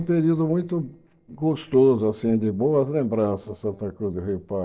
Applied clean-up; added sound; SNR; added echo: neural separator model SepFormer DNS4.